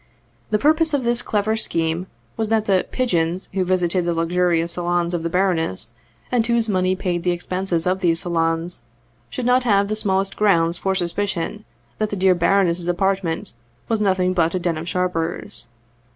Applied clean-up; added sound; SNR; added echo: none; none; none; none.